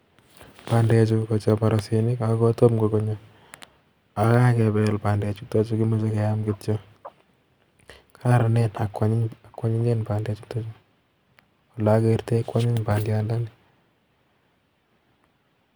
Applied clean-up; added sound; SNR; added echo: none; none; none; none.